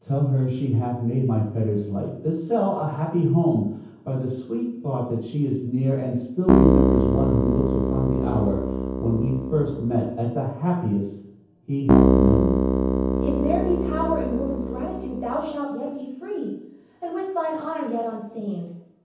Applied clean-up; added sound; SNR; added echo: none; Keyboard (musical); -4 dB; reverberation time 0.9 s.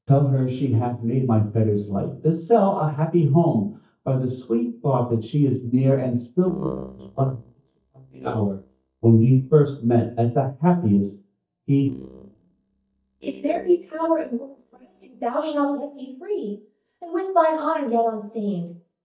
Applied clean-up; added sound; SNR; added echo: neural mask model DeepFilterNet 3.